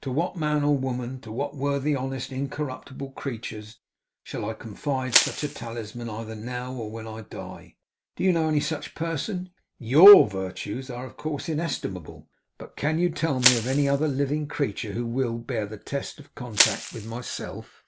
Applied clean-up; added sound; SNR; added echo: none; Crushing; 2 dB; none.